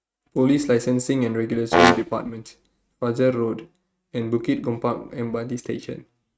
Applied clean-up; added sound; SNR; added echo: neural mask model RNNoise.